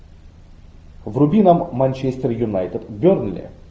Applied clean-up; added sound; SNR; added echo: none; none; none; none.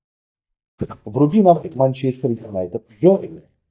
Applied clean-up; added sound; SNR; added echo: neural mask model DeepFilterNet 3.